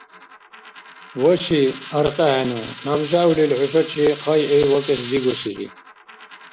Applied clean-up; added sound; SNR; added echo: none; Coin (dropping); 17 dB; none.